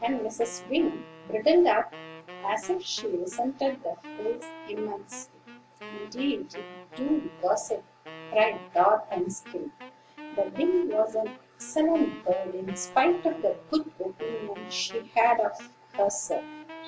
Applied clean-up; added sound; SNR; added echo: none; Wind instrument, woodwind instrument; 18 dB; none.